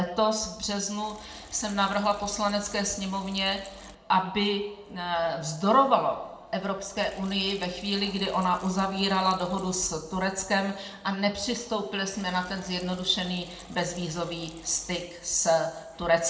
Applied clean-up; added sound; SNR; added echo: none; Liquid; 20 dB; reverberation time 0.7 s.